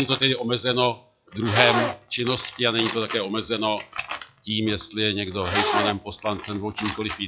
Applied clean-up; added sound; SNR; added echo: classical method log-MMSE.